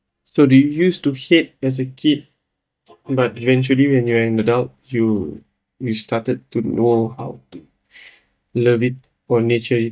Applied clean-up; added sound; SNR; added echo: neural mask model DeepFilterNet 3.